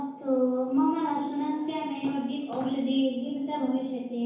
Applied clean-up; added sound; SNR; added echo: none; none; none; reverberation time 1.0 s.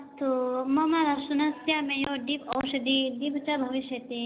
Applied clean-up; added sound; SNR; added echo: none; none; none; none.